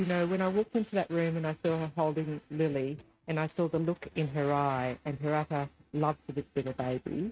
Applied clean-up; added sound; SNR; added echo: neural mask model RNNoise.